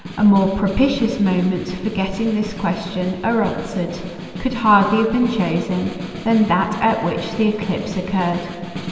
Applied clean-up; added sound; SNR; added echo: none; Snare drum; 13 dB; reverberation time 2.9 s.